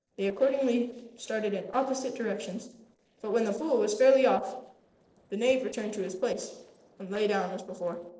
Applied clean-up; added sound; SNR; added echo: neural separator model SepFormer DNS4.